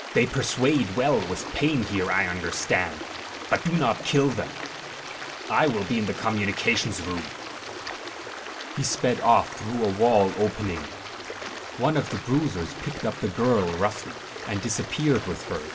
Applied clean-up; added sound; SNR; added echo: none; Stream; 10 dB; reverberation time 1.9 s.